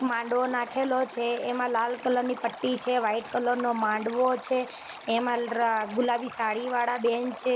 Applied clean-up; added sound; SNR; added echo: none; Stream; 14 dB; none.